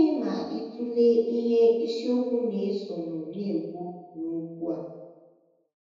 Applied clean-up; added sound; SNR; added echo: none; none; none; reverberation time 1.1 s.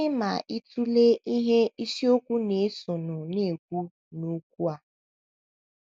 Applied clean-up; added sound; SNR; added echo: none; none; none; none.